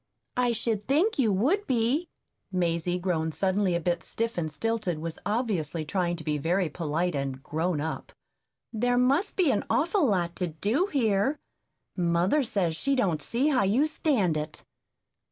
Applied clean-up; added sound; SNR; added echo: none; none; none; none.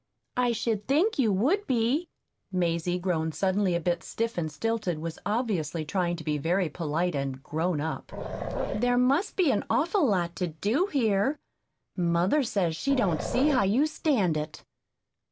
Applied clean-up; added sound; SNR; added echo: none; Growling; 6 dB; none.